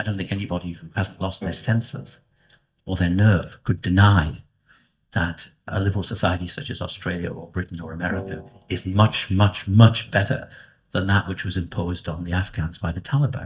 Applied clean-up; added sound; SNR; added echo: neural mask model DeepFilterNet 3.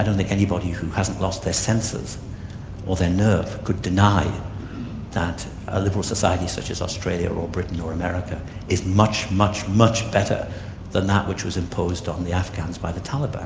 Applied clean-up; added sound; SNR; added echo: none; none; none; none.